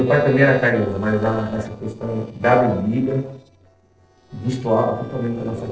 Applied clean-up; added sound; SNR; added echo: neural separator model SepFormer DNS4.